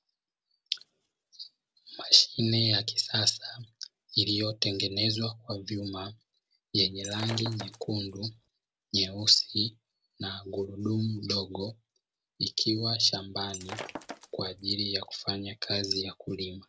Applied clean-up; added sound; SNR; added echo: none; Shatter; 13 dB; none.